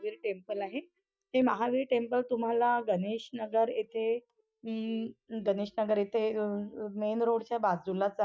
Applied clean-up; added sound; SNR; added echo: neural mask model DeepFilterNet 3.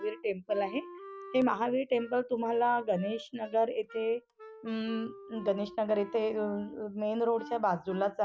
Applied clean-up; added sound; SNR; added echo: none; Wind instrument, woodwind instrument; 17 dB; none.